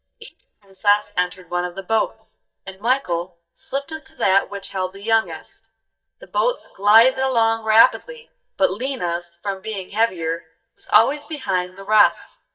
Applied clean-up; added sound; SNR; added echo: neural mask model DeepFilterNet 3.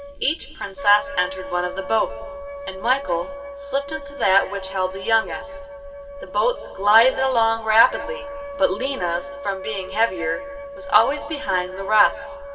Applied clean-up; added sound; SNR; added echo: none; Wind instrument, woodwind instrument; 12 dB; reverberation time 2.6 s.